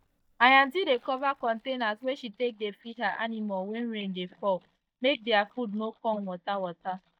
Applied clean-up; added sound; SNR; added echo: neural mask model DeepFilterNet 3.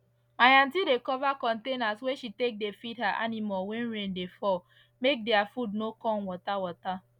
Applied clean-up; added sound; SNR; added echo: none; none; none; none.